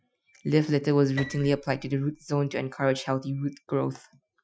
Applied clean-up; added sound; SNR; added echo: classical method Wiener filter.